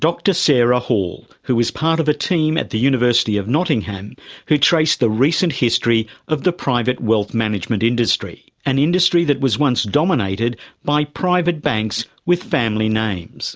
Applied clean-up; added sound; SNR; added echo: none; none; none; none.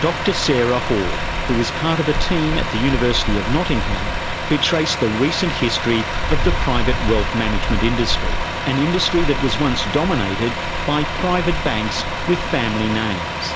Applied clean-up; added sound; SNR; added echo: none; Truck + Dog; 1 dB; none.